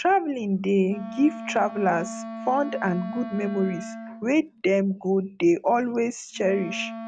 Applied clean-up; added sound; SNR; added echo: none; Wind instrument, woodwind instrument; 13 dB; none.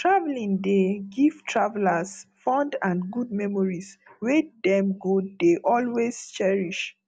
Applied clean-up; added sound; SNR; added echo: none; none; none; none.